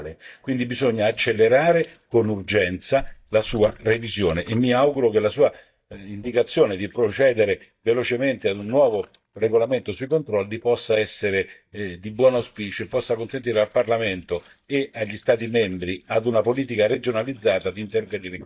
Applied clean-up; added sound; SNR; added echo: neural mask model DeepFilterNet 3.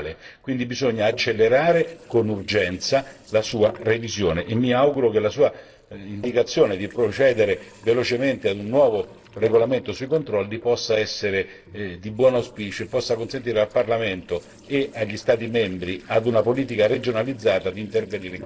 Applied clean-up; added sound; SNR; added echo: neural separator model SepFormer DNS4.